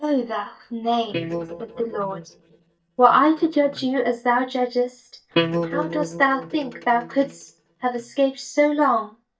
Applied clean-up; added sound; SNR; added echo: neural mask model DeepFilterNet 3.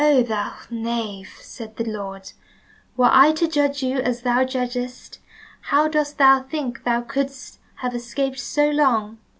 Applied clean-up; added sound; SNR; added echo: none; none; none; none.